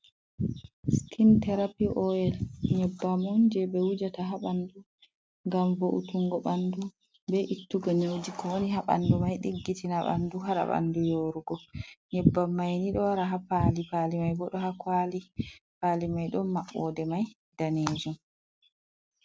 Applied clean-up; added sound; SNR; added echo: none; none; none; none.